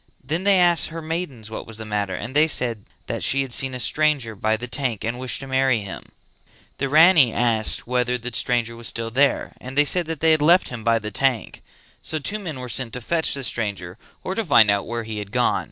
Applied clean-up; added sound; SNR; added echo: none; none; none; none.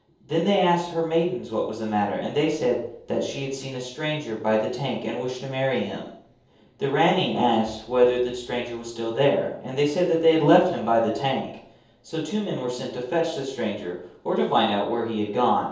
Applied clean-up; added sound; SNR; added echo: none; none; none; reverberation time 0.7 s.